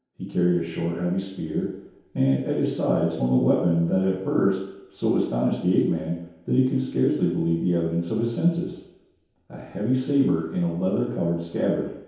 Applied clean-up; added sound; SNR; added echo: none; none; none; reverberation time 0.8 s.